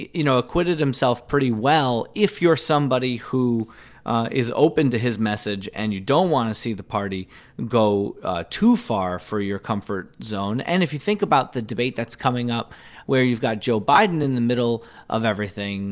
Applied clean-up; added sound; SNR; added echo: none; none; none; none.